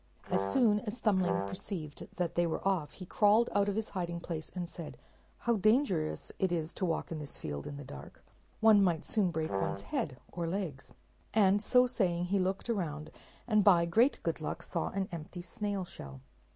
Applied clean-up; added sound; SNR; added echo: none; Brass instrument; 5 dB; none.